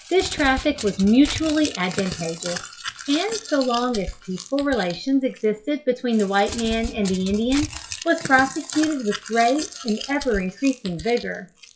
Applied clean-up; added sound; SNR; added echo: classical method WPE with log-MMSE.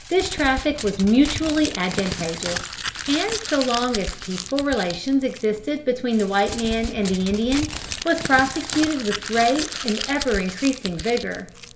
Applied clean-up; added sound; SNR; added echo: none; Crumpling, crinkling; 9 dB; reverberation time 1.3 s.